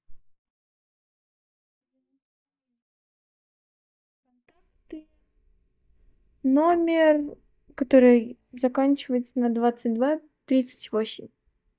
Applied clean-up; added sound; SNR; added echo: neural mask model DeepFilterNet 3.